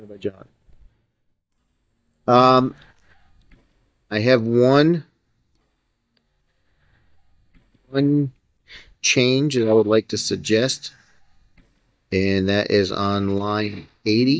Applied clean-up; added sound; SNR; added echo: neural mask model DeepFilterNet 3.